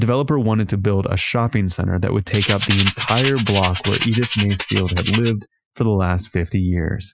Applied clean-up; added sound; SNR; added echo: classical method Wiener filter.